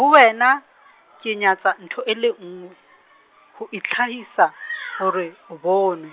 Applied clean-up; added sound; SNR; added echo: none; none; none; none.